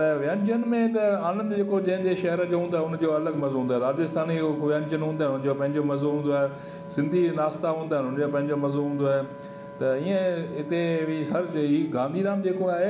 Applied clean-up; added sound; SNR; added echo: none; Wind instrument, woodwind instrument; 17 dB; none.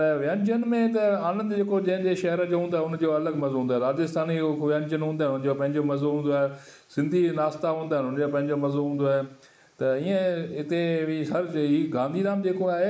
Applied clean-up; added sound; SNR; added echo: neural mask model Resemble Enhance denoiser.